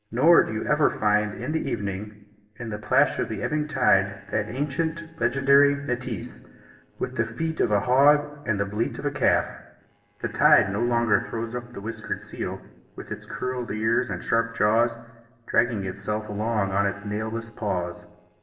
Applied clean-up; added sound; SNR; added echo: neural separator model SepFormer DNS4.